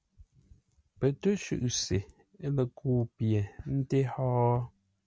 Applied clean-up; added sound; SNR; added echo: none; none; none; none.